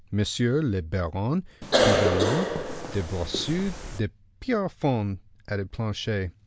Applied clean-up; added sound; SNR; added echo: none; Cough; -2 dB; none.